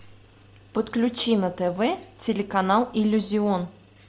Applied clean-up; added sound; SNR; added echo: none; none; none; none.